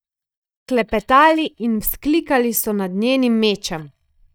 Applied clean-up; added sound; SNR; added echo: neural mask model DeepFilterNet 3.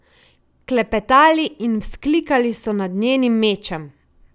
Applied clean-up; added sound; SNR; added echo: none; none; none; none.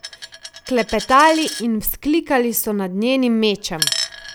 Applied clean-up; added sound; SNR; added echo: none; Coin (dropping); 11 dB; none.